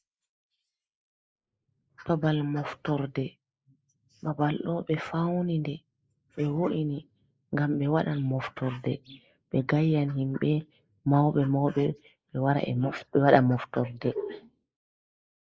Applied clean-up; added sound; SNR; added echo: neural mask model Resemble Enhance denoiser.